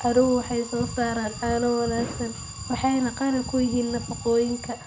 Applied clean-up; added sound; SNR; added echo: none; Alarm; 14 dB; none.